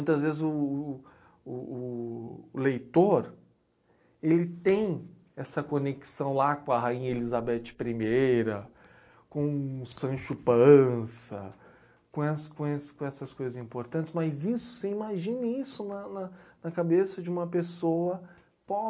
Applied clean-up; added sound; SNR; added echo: neural mask model Resemble Enhance denoiser.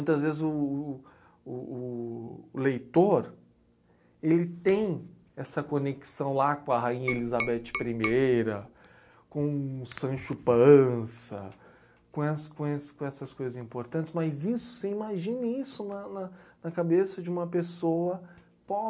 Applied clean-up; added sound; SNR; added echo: none; Tap; 7 dB; none.